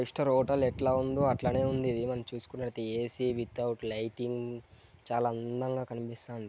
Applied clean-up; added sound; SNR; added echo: none; none; none; none.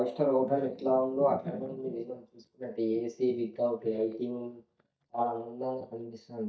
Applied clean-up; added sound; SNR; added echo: neural mask model DeepFilterNet 3.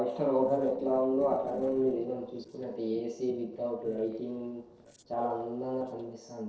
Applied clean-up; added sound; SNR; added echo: neural separator model SepFormer DNS4.